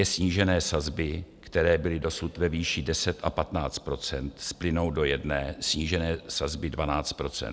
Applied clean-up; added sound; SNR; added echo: none; none; none; none.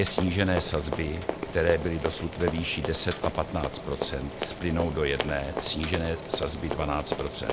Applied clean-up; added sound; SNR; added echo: none; Boiling + Run; 5 dB; none.